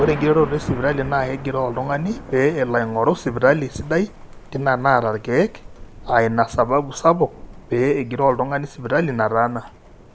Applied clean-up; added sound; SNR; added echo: none; Thunder; 16 dB; none.